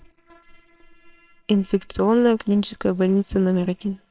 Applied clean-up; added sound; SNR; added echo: neural separator model SepFormer WHAMR!.